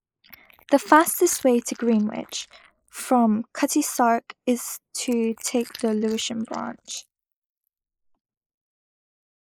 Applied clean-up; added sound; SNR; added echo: neural mask model Resemble Enhance denoiser.